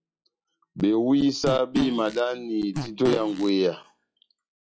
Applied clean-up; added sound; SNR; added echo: classical method log-MMSE.